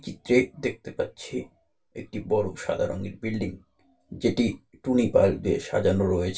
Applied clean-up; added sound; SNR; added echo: none; none; none; reverberation time 0.2 s.